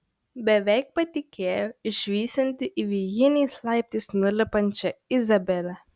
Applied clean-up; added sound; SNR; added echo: none; none; none; none.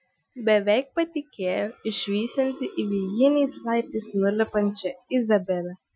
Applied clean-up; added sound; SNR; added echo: classical method Wiener filter.